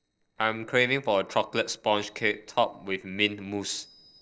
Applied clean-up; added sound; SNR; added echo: neural separator model SepFormer DNS4.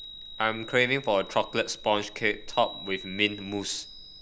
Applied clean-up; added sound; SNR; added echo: none; Chime; 15 dB; none.